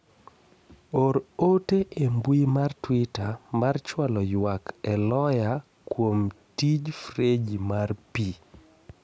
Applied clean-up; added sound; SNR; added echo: none; none; none; none.